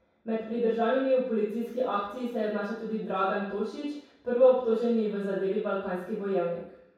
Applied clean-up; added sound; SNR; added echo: none; none; none; reverberation time 0.7 s.